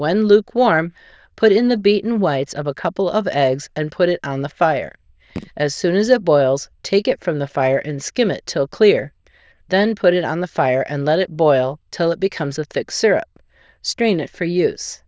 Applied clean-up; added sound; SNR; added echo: neural diffusion model UNIVERSE++.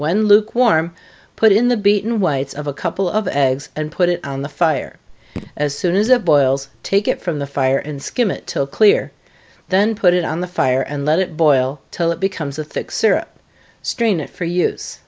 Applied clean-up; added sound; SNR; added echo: none; Raindrop / Drip; 19 dB; none.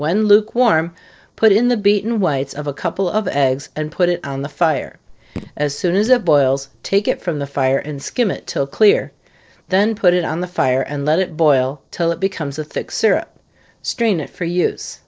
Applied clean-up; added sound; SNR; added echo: neural separator model SepFormer DNS4.